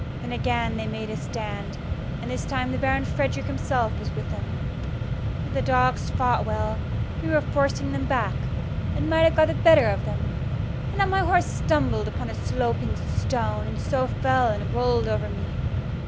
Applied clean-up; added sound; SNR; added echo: none; Mechanisms; 0 dB; none.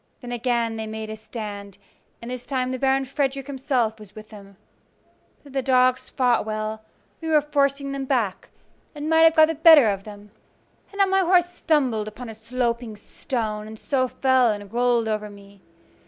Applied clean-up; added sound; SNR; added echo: none; none; none; none.